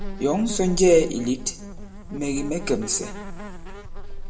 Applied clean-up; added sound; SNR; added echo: none; Insect; 8 dB; reverberation time 0.5 s.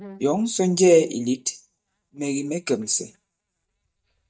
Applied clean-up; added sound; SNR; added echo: neural mask model DeepFilterNet 3.